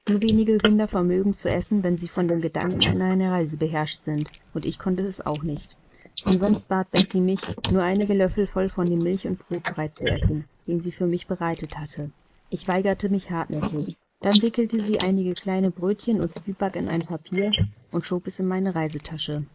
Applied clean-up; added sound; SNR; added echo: neural mask model Resemble Enhance denoiser.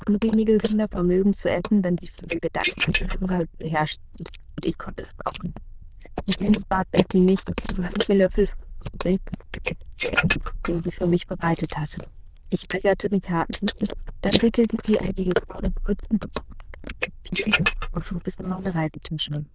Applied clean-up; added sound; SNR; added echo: neural diffusion model UNIVERSE++.